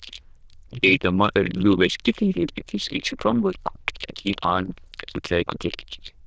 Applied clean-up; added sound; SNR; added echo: neural diffusion model UNIVERSE++.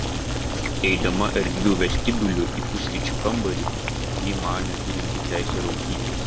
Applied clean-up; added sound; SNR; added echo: none; Boiling; -1 dB; none.